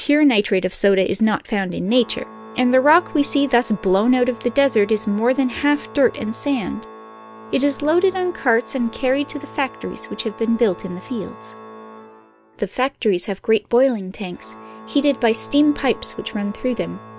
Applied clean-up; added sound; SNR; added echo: none; Organ; 19 dB; none.